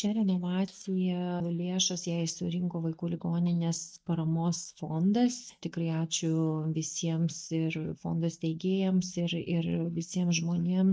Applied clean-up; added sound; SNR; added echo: neural mask model DeepFilterNet 3.